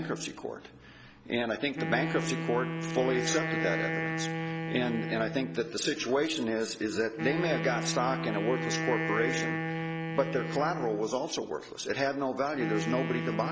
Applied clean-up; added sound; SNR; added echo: none; Wind instrument, woodwind instrument; 3 dB; none.